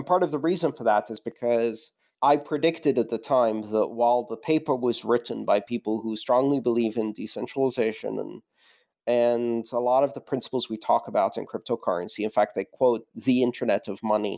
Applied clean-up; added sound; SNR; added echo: none; none; none; none.